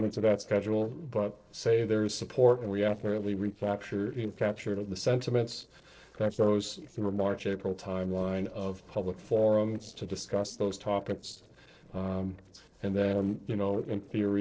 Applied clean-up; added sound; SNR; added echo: neural separator model SepFormer DNS4.